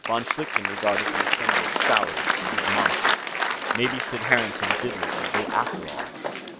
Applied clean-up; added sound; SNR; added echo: none; Applause; -4 dB; none.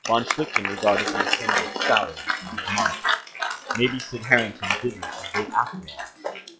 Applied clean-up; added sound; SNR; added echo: classical method log-MMSE.